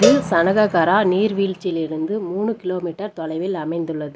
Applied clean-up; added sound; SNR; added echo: none; Cowbell; 6 dB; none.